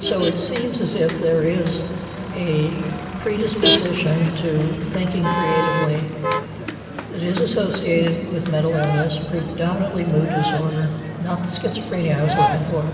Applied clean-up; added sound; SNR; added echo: none; Motor vehicle (road); 5 dB; reverberation time 2.8 s.